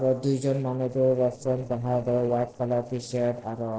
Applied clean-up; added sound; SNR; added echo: neural separator model SepFormer DNS4.